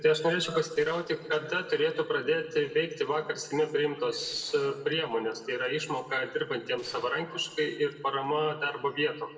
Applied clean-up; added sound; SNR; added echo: neural separator model SepFormer DNS4.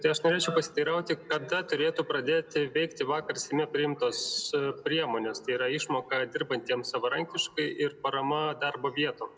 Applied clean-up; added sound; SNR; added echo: none; none; none; none.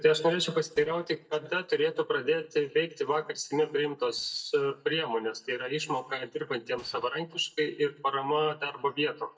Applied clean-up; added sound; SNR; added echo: neural mask model DeepFilterNet 3.